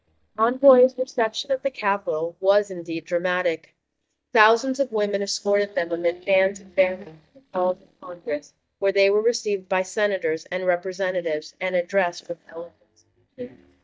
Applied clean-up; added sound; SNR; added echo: neural mask model DeepFilterNet 3.